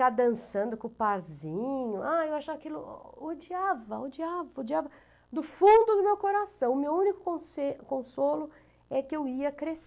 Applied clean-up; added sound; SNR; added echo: none; none; none; none.